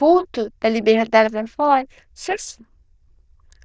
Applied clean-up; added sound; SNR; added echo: neural diffusion model UNIVERSE++.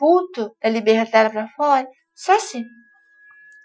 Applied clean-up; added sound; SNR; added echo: classical method Wiener filter.